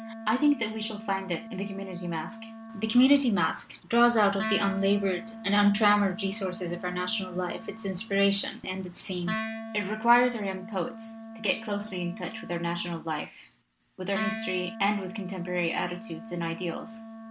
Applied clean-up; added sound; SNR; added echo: none; Wind instrument, woodwind instrument; 12 dB; none.